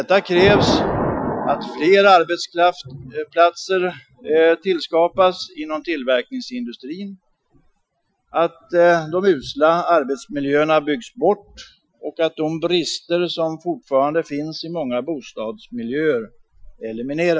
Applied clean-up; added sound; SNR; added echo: classical method Wiener filter.